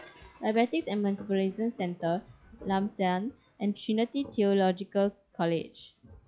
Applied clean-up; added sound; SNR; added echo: classical method log-MMSE.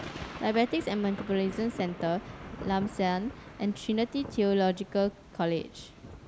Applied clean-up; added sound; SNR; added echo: none; Thunder / Rain; 13 dB; none.